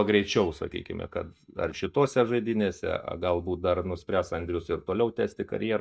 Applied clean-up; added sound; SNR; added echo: neural mask model DeepFilterNet 3.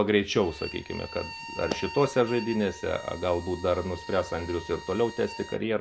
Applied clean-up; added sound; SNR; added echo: none; Bowed string instrument; 15 dB; none.